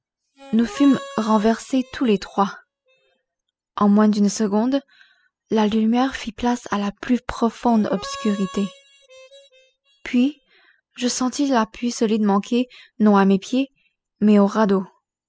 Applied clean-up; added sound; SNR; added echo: classical method spectral subtraction.